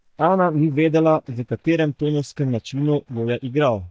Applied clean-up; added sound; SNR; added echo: neural mask model DeepFilterNet 3.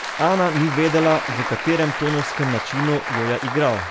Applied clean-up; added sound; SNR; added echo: none; Applause; 5 dB; none.